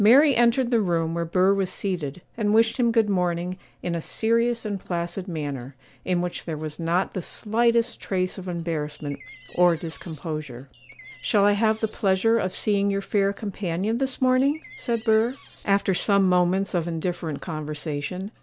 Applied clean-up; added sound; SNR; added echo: none; Door; 19 dB; none.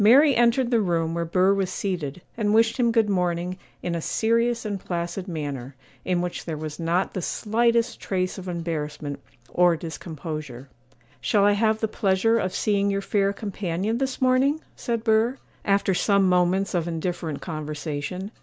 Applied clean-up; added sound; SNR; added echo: none; none; none; none.